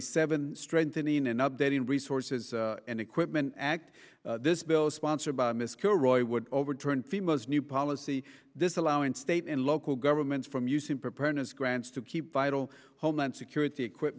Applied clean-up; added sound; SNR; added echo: none; none; none; none.